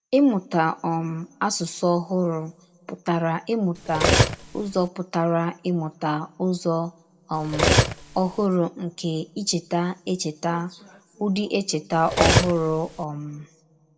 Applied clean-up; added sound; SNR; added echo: none; Cutlery, silverware; -2 dB; reverberation time 0.7 s.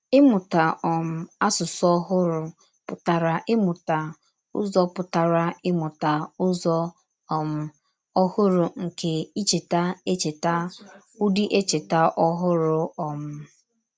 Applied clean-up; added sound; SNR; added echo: none; none; none; none.